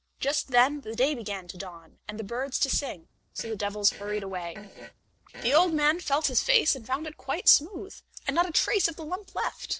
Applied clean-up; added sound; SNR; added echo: neural separator model SepFormer DNS4.